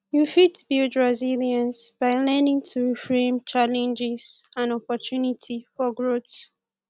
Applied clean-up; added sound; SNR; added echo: none; none; none; none.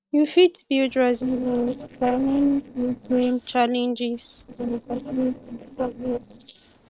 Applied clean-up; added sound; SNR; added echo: neural separator model SepFormer DNS4.